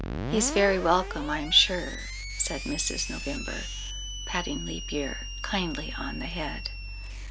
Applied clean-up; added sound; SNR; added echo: none; Mechanical fan + Screech; 6 dB; none.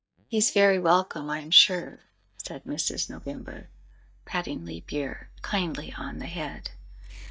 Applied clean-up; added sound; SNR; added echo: neural mask model DeepFilterNet 3.